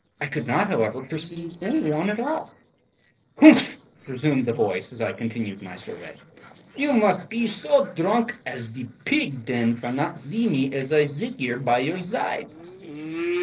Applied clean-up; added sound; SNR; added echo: neural separator model SepFormer DNS4.